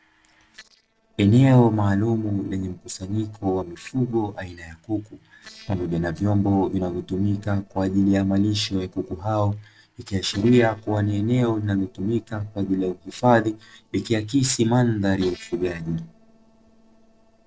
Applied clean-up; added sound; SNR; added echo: neural separator model SepFormer DNS4.